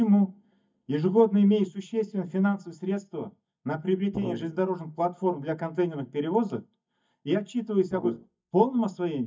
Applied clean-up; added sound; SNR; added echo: neural mask model DeepFilterNet 3.